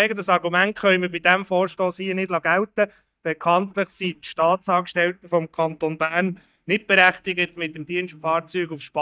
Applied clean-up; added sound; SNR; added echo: neural mask model DeepFilterNet 3.